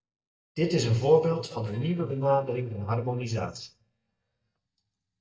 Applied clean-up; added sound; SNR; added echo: neural mask model DeepFilterNet 3.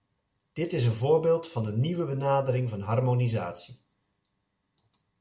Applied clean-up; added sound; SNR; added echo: none; none; none; none.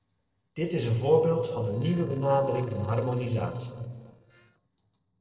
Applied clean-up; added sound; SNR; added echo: neural separator model SepFormer DNS4.